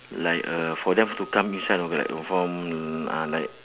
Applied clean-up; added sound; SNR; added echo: none; Screech / Glass; 18 dB; none.